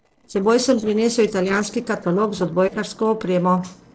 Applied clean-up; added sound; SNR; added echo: neural separator model SepFormer DNS4.